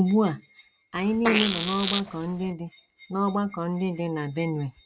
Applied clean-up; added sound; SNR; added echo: none; Fart; 4 dB; none.